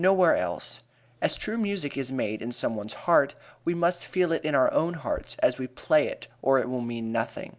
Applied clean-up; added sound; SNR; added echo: none; none; none; none.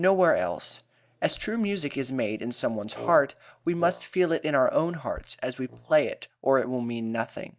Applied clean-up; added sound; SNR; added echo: neural mask model DeepFilterNet 3.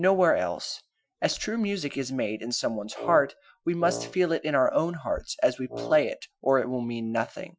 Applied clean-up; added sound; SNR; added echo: classical method Wiener filter.